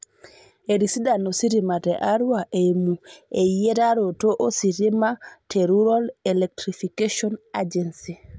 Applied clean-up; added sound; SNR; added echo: none; none; none; none.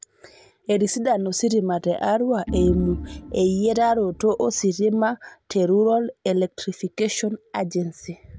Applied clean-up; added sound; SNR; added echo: none; Organ; 9 dB; none.